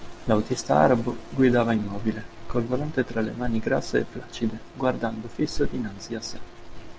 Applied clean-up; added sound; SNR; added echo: none; none; none; none.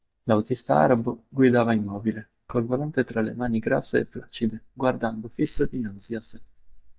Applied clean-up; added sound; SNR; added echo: neural mask model DeepFilterNet 3.